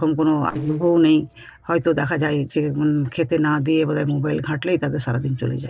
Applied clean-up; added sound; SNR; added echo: neural separator model SepFormer DNS4.